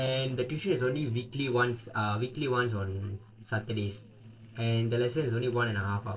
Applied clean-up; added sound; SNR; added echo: neural separator model SepFormer DNS4.